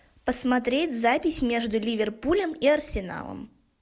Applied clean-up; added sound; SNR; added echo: none; none; none; none.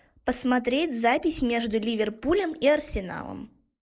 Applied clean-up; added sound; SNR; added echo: neural mask model Resemble Enhance denoiser.